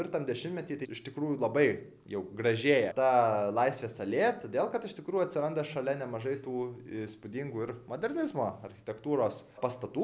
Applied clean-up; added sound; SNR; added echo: none; none; none; none.